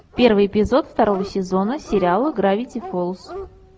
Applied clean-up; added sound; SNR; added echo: none; Dog; 16 dB; none.